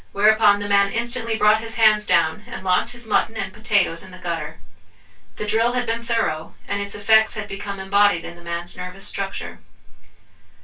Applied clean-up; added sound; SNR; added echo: none; none; none; reverberation time 0.1 s.